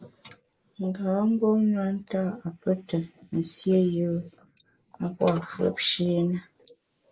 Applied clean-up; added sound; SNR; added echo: neural mask model Resemble Enhance denoiser.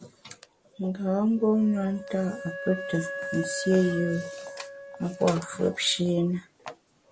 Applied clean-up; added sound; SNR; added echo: none; Wind instrument, woodwind instrument; 12 dB; none.